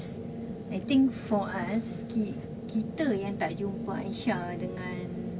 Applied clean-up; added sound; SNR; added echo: none; none; none; none.